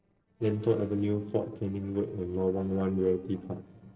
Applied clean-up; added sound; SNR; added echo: neural separator model SepFormer DNS4.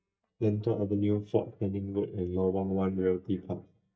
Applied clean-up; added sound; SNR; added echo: neural mask model DeepFilterNet 3.